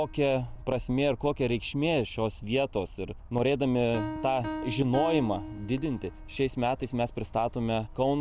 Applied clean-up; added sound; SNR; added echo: none; Piano; 14 dB; none.